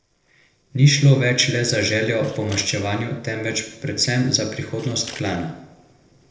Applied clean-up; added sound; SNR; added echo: neural separator model SepFormer DNS4.